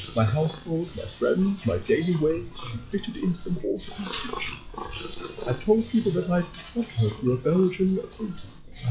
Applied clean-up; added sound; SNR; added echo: classical method log-MMSE.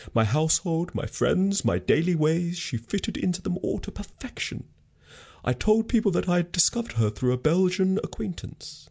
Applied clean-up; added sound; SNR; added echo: none; none; none; none.